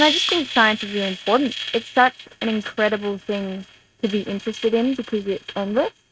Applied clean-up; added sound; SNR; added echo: neural mask model RNNoise.